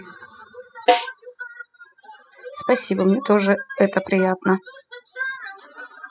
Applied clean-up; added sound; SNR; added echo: classical method spectral subtraction.